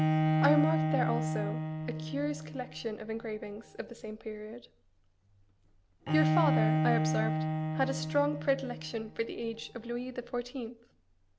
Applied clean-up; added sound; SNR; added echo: none; Bowed string instrument; -2 dB; none.